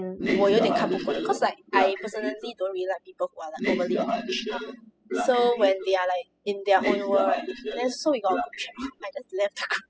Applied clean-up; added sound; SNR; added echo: classical method spectral subtraction.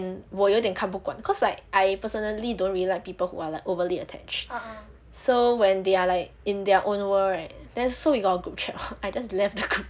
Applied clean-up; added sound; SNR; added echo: none; none; none; none.